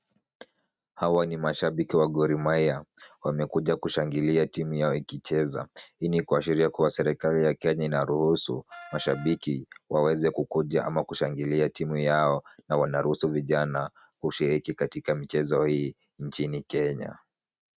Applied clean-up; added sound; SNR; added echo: neural mask model RNNoise.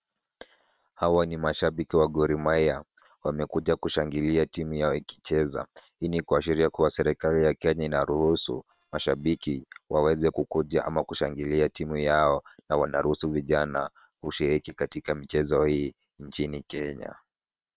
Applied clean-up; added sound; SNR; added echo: neural separator model SepFormer WHAM!.